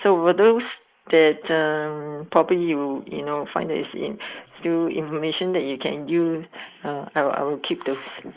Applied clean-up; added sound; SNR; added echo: neural mask model Resemble Enhance denoiser.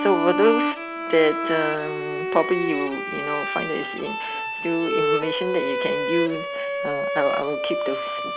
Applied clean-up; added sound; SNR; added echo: none; Bowed string instrument; 1 dB; none.